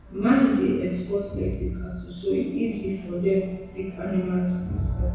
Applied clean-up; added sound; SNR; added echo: none; Crowd; 9 dB; reverberation time 1.0 s.